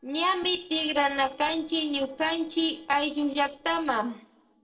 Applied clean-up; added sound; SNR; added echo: neural separator model SepFormer DNS4.